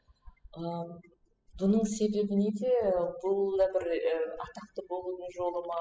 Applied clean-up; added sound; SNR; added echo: classical method spectral subtraction.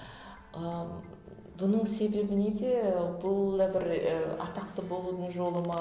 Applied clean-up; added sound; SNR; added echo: none; none; none; none.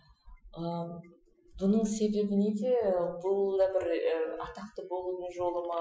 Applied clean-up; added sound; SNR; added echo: classical method Wiener filter.